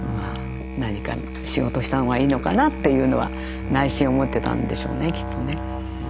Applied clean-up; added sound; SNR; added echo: none; Musical instrument; 7 dB; none.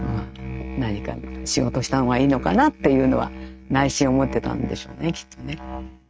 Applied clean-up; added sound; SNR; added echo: neural mask model RNNoise.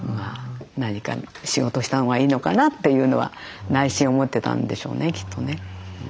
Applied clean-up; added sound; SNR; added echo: none; none; none; none.